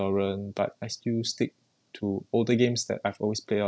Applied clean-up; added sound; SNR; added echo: none; none; none; none.